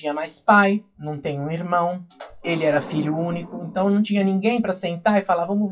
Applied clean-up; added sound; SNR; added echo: classical method WPE with log-MMSE.